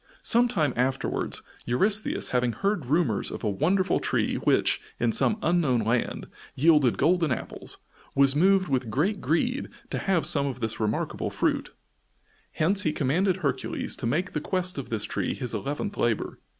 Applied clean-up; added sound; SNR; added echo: none; none; none; none.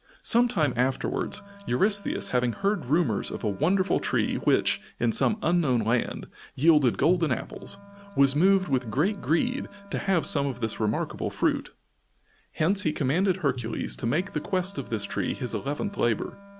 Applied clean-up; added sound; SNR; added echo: none; Drum + Wind instrument, woodwind instrument; 20 dB; none.